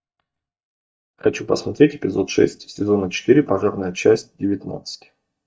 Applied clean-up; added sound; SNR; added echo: neural mask model DeepFilterNet 3.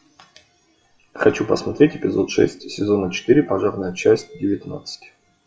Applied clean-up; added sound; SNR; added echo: classical method WPE with log-MMSE.